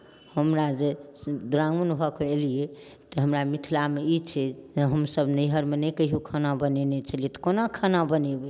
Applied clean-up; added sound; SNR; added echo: none; none; none; none.